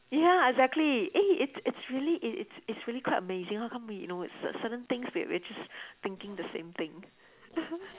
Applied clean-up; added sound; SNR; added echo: none; none; none; none.